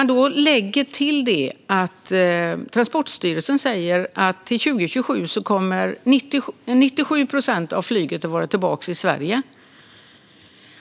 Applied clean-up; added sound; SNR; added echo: none; none; none; none.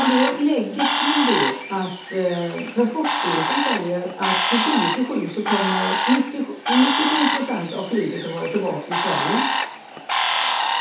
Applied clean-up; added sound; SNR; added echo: none; Bird; 0 dB; reverberation time 0.5 s.